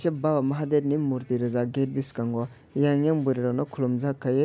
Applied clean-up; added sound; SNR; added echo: none; none; none; none.